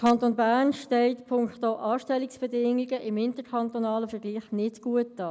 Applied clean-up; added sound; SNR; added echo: none; none; none; none.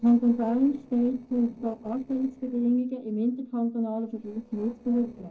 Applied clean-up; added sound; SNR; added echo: neural separator model SepFormer DNS4.